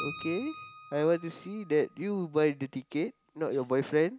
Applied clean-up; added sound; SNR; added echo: none; Keyboard (musical); 16 dB; none.